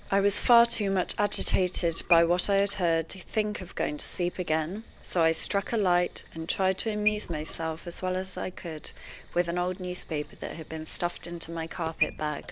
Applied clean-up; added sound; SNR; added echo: none; Burping, eructation + Sink (filling or washing) / Water tap, faucet; 12 dB; none.